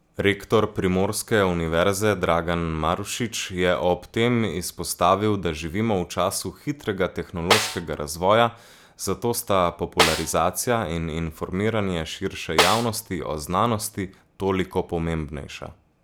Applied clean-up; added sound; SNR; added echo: none; Snare drum; 3 dB; none.